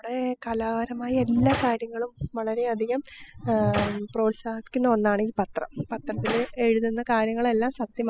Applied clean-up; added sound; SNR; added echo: classical method spectral subtraction.